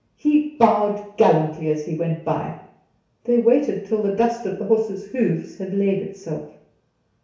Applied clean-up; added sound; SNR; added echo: none; none; none; reverberation time 0.6 s.